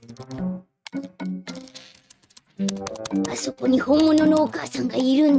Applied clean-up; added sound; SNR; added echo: neural mask model RNNoise.